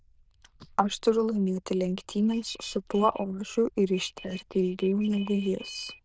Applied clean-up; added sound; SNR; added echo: neural diffusion model UNIVERSE++.